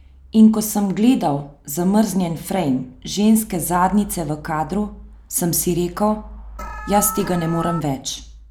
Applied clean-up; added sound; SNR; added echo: none; Alarm; 11 dB; none.